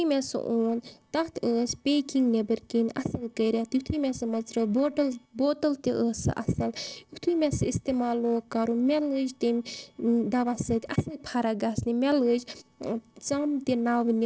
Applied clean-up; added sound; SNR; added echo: neural separator model SepFormer DNS4.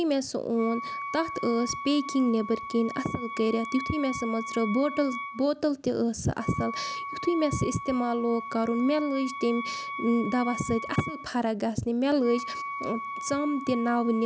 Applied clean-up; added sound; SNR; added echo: none; Wind instrument, woodwind instrument; 9 dB; none.